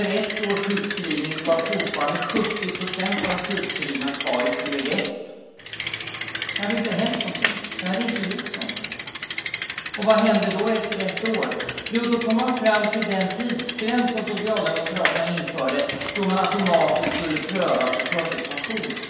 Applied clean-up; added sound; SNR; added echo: none; Bicycle; 5 dB; reverberation time 1.2 s.